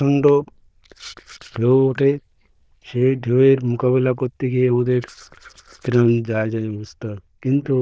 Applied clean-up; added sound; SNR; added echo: neural diffusion model UNIVERSE++.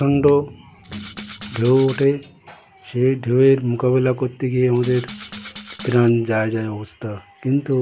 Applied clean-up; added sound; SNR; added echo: none; Rattle (instrument); 15 dB; none.